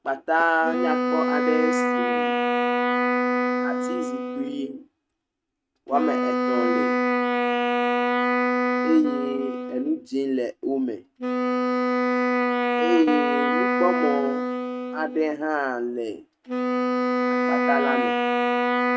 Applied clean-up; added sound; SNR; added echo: neural mask model RNNoise.